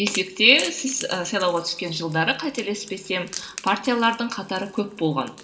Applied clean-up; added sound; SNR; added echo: none; Crack / Crackle; 17 dB; reverberation time 2.8 s.